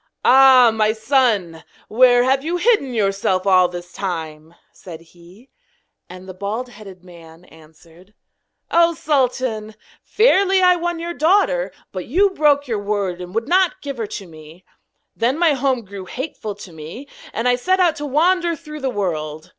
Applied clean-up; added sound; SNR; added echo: none; none; none; none.